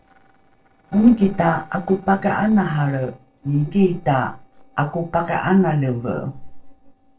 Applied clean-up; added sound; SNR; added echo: neural separator model SepFormer DNS4.